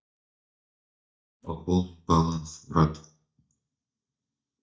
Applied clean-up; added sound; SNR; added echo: neural mask model DeepFilterNet 3.